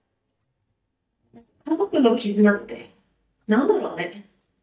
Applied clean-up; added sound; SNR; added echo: neural mask model DeepFilterNet 3.